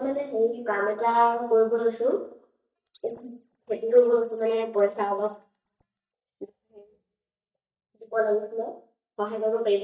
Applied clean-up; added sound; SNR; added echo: neural mask model DeepFilterNet 3.